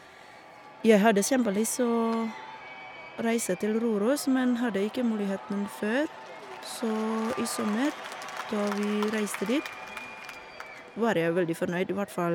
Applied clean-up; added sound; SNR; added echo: none; Applause / Crowd / Cheering; 13 dB; none.